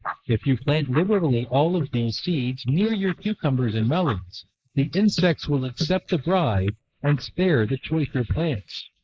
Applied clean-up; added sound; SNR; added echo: neural mask model Resemble Enhance denoiser.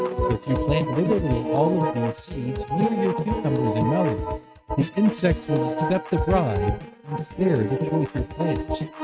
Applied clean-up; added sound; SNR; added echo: neural mask model RNNoise.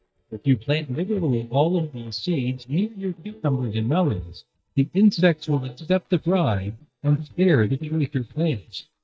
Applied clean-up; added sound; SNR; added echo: neural mask model DeepFilterNet 3.